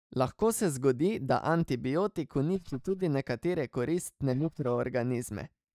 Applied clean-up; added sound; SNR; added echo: neural mask model DeepFilterNet 3.